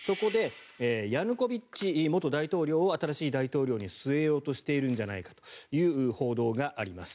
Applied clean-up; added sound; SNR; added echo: none; none; none; none.